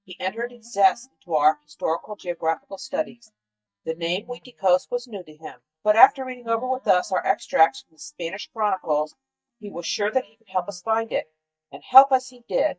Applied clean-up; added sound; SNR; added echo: neural mask model DeepFilterNet 3.